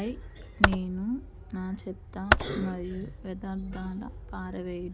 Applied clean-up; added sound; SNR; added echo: none; Computer keyboard; -4 dB; none.